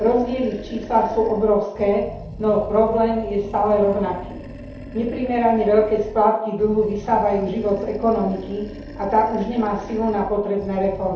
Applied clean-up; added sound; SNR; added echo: none; Animal; 15 dB; reverberation time 0.8 s.